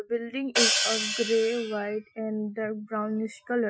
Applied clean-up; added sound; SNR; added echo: classical method Wiener filter.